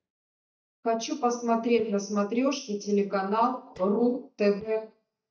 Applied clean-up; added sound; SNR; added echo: neural mask model DeepFilterNet 3.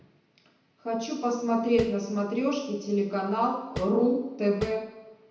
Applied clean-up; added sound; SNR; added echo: none; Tap; 12 dB; reverberation time 0.9 s.